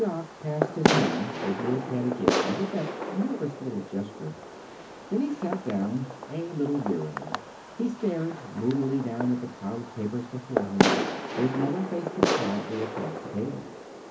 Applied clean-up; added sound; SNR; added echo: none; Fireworks; 1 dB; reverberation time 0.3 s.